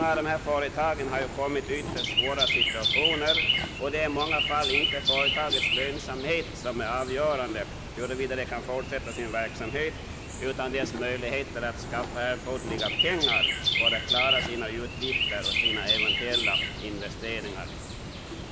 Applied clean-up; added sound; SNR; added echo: none; Chirp, tweet; -1 dB; none.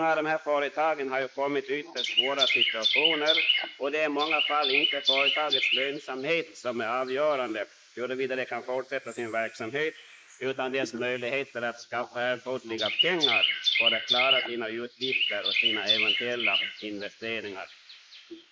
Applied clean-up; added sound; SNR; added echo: neural mask model Resemble Enhance denoiser.